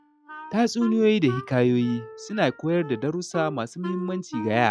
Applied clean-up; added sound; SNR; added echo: classical method log-MMSE.